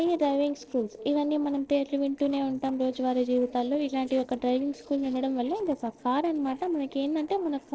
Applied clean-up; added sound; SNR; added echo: neural separator model SepFormer DNS4.